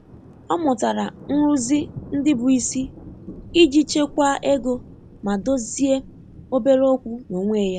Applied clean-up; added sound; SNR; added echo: none; Thunder; 19 dB; none.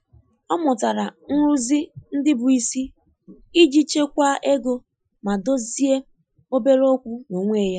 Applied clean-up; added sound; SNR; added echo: classical method Wiener filter.